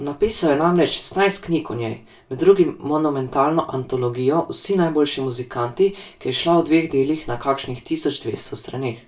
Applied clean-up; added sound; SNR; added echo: none; none; none; reverberation time 0.2 s.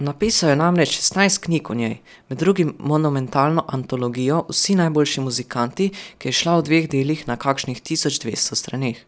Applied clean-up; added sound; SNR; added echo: none; none; none; none.